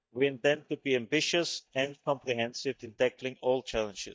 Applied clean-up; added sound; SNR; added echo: neural mask model DeepFilterNet 3.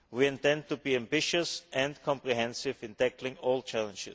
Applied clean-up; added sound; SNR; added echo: none; none; none; none.